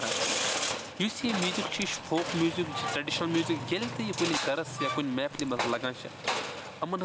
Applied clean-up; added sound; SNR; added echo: none; Raindrop / Splash, splatter; 18 dB; none.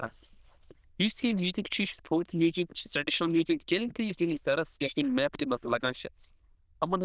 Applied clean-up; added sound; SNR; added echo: neural diffusion model UNIVERSE++.